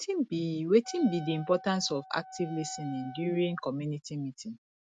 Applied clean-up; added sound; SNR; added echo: none; Wind instrument, woodwind instrument; 16 dB; none.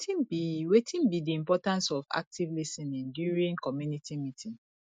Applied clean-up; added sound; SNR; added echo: neural mask model Resemble Enhance denoiser.